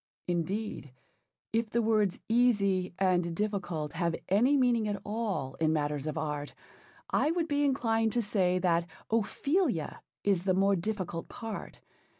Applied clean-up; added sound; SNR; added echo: none; none; none; none.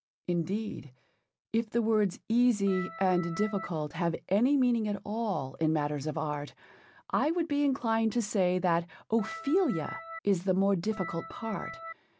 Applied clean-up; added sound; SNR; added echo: none; Organ; 12 dB; none.